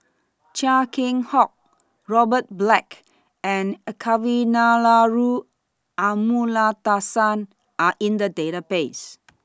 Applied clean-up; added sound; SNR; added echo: none; none; none; none.